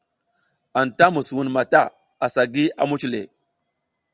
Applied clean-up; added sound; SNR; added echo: none; none; none; none.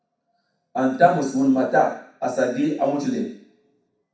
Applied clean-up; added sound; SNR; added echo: none; none; none; reverberation time 0.6 s.